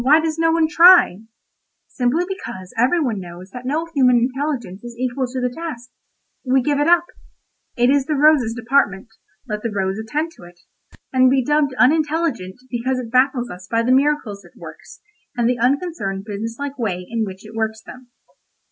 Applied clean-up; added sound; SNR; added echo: none; none; none; none.